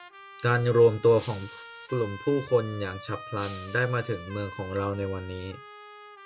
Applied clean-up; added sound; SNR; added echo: none; Trumpet + Shatter; 16 dB; none.